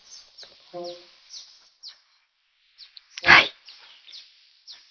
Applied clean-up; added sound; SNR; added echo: neural mask model Resemble Enhance denoiser.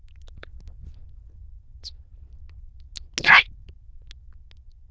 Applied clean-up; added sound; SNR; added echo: neural diffusion model UNIVERSE++.